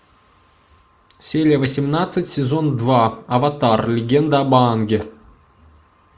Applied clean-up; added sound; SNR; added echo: none; none; none; none.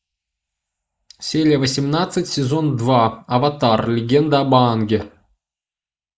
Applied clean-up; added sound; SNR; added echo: neural mask model Resemble Enhance denoiser.